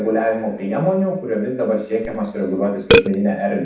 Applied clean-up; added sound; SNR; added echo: none; Burping, eructation; 3 dB; reverberation time 0.7 s.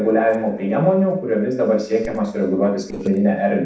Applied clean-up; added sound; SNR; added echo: neural separator model SepFormer DNS4.